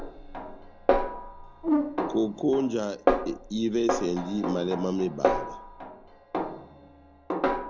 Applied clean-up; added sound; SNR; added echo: none; Brass instrument + Snare drum; -1 dB; none.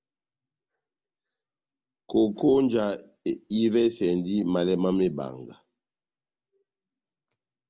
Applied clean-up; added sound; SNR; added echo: none; none; none; none.